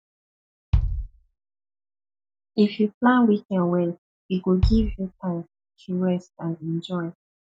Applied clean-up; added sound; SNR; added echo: none; Bass drum; 3 dB; none.